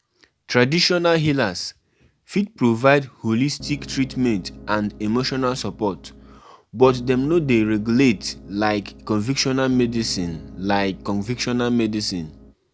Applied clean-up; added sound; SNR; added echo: none; Piano; 18 dB; none.